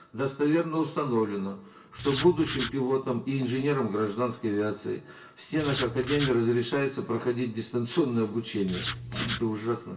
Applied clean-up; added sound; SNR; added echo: none; Writing; 8 dB; reverberation time 0.2 s.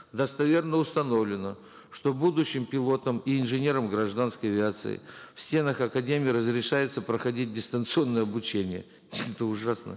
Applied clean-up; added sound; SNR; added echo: none; none; none; none.